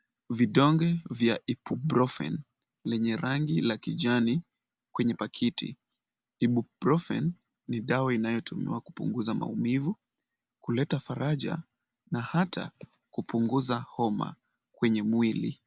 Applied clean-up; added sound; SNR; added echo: none; none; none; none.